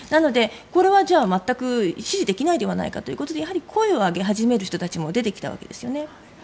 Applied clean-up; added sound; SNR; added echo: none; none; none; none.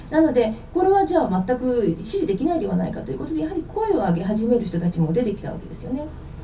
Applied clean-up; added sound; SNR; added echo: none; Idling / Accelerating, revving, vroom / Car; 17 dB; reverberation time 0.3 s.